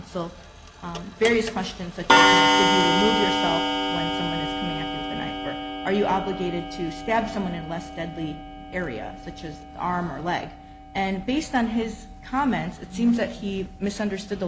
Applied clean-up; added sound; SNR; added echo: none; Clock; -1 dB; none.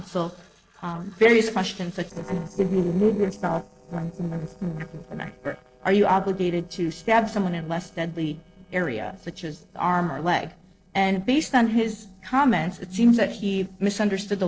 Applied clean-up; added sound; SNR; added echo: neural separator model SepFormer DNS4.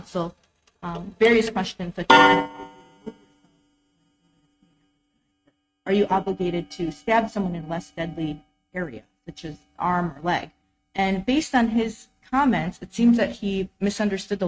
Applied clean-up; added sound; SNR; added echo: neural mask model RNNoise.